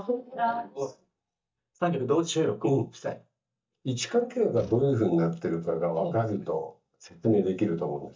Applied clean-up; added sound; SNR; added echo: neural mask model DeepFilterNet 3.